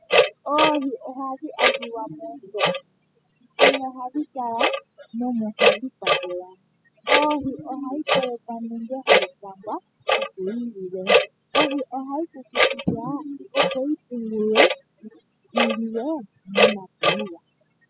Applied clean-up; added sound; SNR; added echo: classical method spectral subtraction.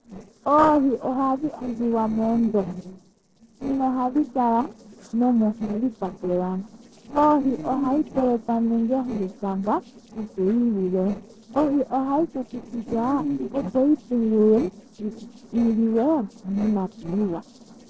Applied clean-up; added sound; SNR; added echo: neural separator model SepFormer DNS4.